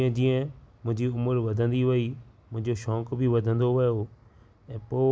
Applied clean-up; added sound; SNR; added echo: none; none; none; none.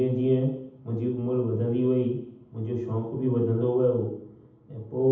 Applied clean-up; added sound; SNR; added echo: none; none; none; reverberation time 0.8 s.